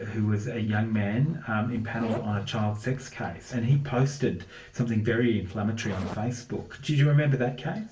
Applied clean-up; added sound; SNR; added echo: none; Zipper (clothing); 19 dB; reverberation time 0.3 s.